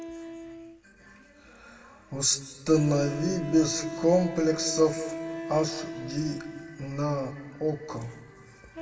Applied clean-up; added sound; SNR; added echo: none; Wind instrument, woodwind instrument; 11 dB; reverberation time 1.0 s.